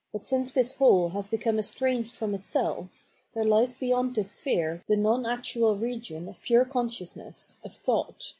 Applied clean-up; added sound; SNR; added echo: none; none; none; none.